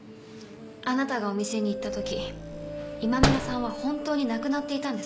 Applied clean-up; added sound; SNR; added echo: none; Slam; 3 dB; none.